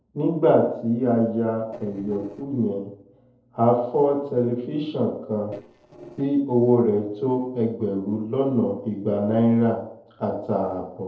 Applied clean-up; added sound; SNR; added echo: neural separator model SepFormer DNS4.